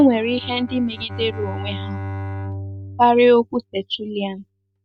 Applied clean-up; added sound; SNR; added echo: neural mask model RNNoise.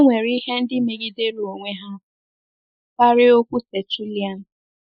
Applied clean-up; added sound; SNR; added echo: neural mask model Resemble Enhance denoiser.